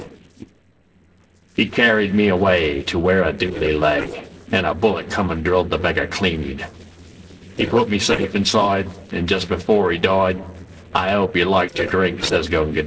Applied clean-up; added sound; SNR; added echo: neural separator model SepFormer DNS4.